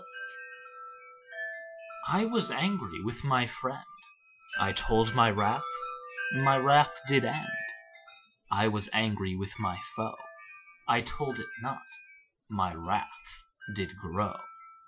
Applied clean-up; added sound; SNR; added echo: classical method Wiener filter.